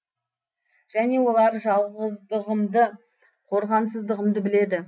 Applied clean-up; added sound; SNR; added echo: none; none; none; none.